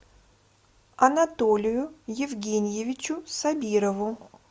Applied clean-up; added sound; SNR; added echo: none; none; none; none.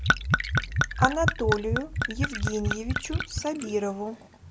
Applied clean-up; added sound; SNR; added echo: none; Gurgling / Chink, clink / Liquid; -3 dB; none.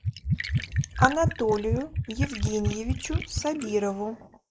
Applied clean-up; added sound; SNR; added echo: neural mask model Resemble Enhance denoiser.